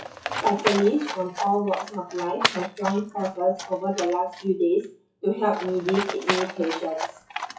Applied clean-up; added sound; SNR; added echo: classical method WPE with log-MMSE.